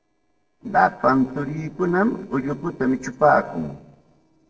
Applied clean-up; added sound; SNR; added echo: neural separator model SepFormer DNS4.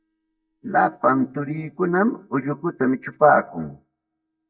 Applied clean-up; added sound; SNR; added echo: neural mask model DeepFilterNet 3.